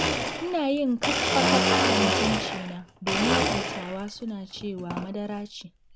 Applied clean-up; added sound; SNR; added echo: none; Domestic sounds, home sounds; -3 dB; none.